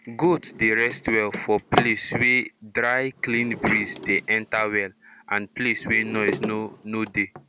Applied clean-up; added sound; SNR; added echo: none; Drawer open or close; 10 dB; none.